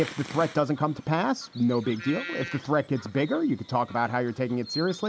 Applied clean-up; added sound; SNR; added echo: none; Bird vocalization, bird call, bird song; 15 dB; none.